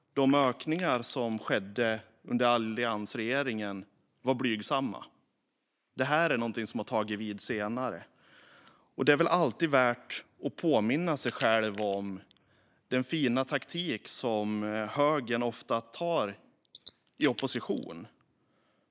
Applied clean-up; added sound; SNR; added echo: neural mask model Resemble Enhance denoiser.